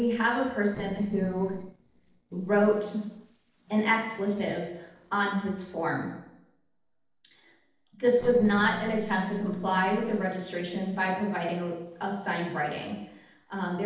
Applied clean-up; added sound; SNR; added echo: neural separator model SepFormer DNS4.